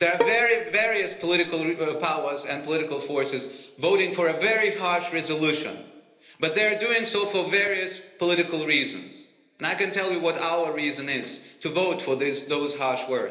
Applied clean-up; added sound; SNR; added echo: none; Bowed string instrument; 5 dB; reverberation time 1.0 s.